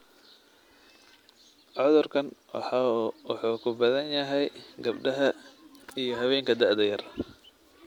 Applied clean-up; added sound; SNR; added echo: none; none; none; none.